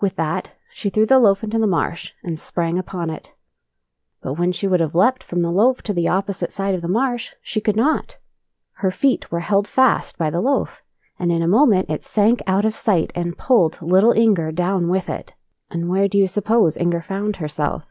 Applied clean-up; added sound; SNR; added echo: none; none; none; none.